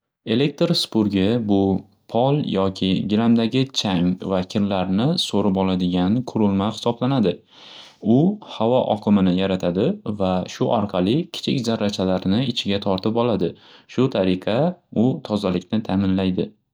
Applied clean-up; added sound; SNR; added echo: none; none; none; none.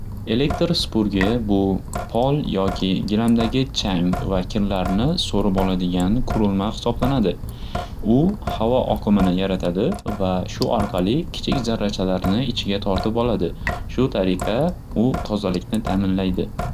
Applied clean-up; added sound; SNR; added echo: none; Drip / Sink (filling or washing); 7 dB; none.